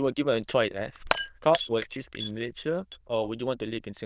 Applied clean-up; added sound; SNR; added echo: neural diffusion model UNIVERSE++.